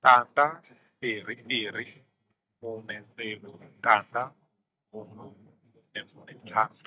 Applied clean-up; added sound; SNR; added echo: neural mask model DeepFilterNet 3.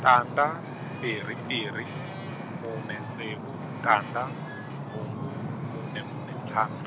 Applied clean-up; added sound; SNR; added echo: none; Wind / Ocean; 5 dB; none.